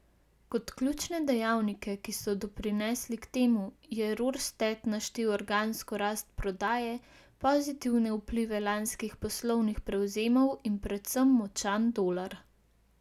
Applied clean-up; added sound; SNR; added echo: none; none; none; none.